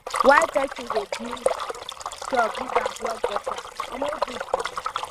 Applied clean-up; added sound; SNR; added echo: neural mask model RNNoise.